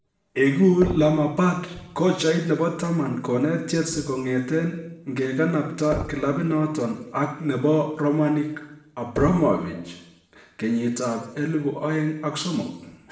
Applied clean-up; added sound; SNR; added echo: none; Knock; 15 dB; reverberation time 0.8 s.